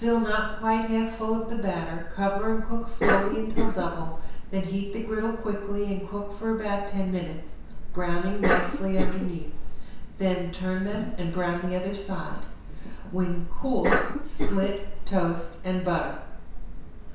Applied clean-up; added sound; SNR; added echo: none; Cough; -2 dB; reverberation time 0.7 s.